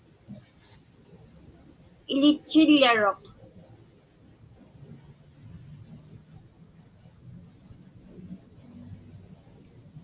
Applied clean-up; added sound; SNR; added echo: none; none; none; none.